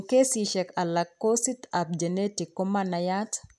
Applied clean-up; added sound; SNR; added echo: none; none; none; none.